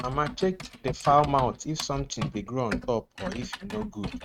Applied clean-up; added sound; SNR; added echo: neural mask model RNNoise.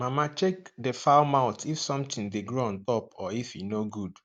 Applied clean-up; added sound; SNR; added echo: none; none; none; none.